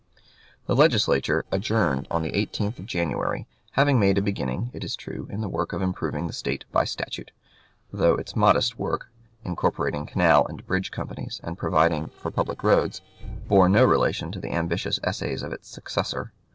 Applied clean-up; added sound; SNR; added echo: neural separator model SepFormer DNS4.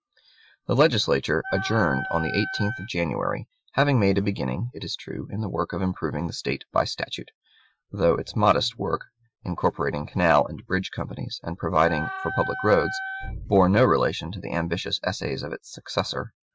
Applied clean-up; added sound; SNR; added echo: classical method Wiener filter.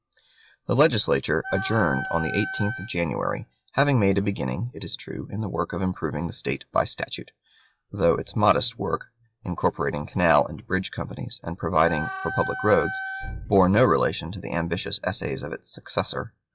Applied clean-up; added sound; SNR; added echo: classical method log-MMSE.